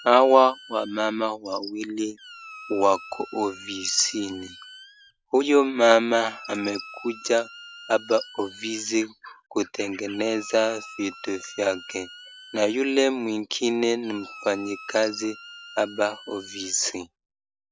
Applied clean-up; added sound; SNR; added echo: none; Squeak; 20 dB; none.